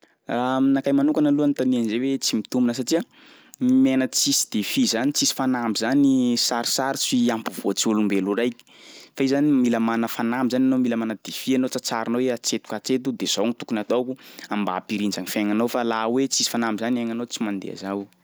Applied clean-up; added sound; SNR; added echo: none; none; none; none.